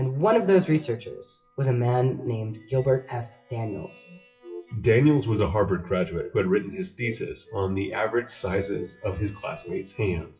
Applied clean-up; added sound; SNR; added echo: classical method WPE with log-MMSE.